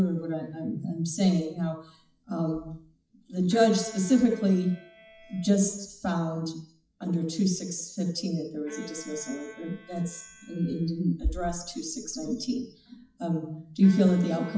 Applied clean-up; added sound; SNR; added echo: classical method WPE with log-MMSE.